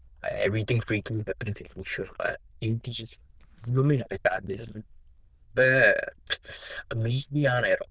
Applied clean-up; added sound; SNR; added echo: neural diffusion model UNIVERSE++.